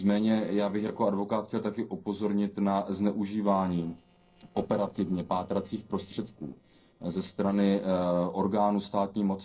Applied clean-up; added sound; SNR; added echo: neural separator model SepFormer DNS4.